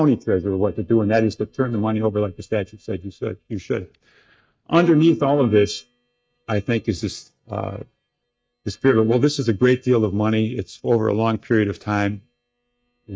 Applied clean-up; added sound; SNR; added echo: neural mask model DeepFilterNet 3.